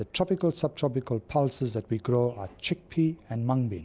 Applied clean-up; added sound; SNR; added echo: none; none; none; none.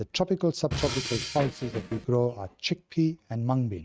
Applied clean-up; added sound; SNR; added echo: neural mask model RNNoise.